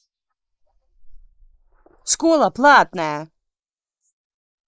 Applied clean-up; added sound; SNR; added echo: neural mask model Resemble Enhance denoiser.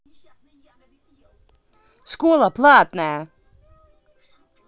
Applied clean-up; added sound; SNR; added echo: none; none; none; none.